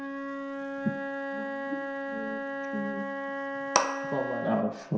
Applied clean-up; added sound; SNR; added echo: none; Wind instrument, woodwind instrument; 1 dB; reverberation time 0.7 s.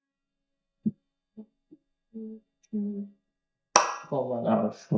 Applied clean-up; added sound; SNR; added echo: neural mask model DeepFilterNet 3.